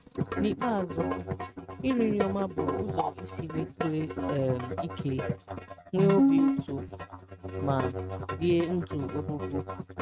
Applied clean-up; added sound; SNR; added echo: neural mask model RNNoise.